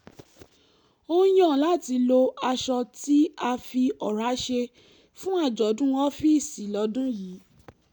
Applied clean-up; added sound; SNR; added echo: none; none; none; none.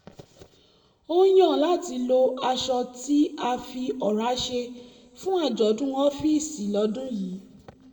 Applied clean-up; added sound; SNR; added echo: none; none; none; reverberation time 1.4 s.